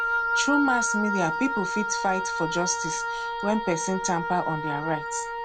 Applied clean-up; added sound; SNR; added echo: none; Wind instrument, woodwind instrument; 0 dB; none.